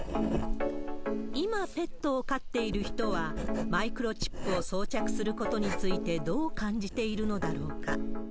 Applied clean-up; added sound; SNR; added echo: none; Writing; 1 dB; none.